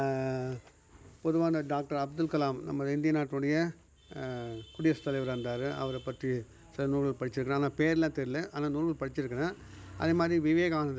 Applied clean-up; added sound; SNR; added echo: none; none; none; none.